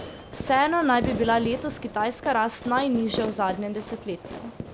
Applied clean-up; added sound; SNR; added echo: none; Fireworks; 10 dB; none.